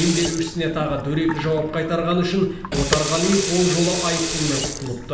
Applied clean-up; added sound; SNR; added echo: none; Sink (filling or washing) / Water tap, faucet; 6 dB; reverberation time 0.9 s.